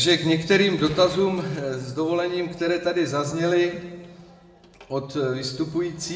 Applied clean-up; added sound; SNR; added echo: none; Gunshot, gunfire; 17 dB; reverberation time 1.2 s.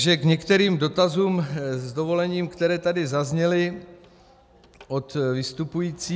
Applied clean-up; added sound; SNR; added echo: none; none; none; none.